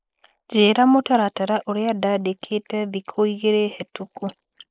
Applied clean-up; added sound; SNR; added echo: neural mask model Resemble Enhance denoiser.